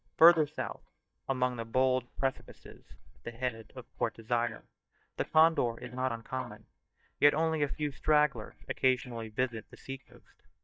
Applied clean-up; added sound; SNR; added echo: neural mask model DeepFilterNet 3.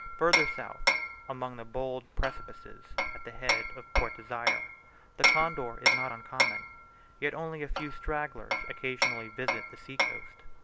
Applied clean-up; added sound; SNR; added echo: none; Hammer; -3 dB; none.